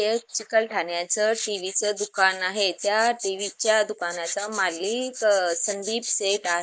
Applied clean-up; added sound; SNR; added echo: neural mask model Resemble Enhance denoiser.